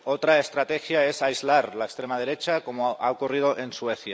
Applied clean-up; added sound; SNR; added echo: none; none; none; none.